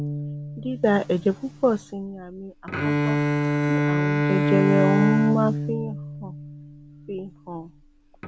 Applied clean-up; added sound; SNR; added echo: none; Bowed string instrument; -1 dB; none.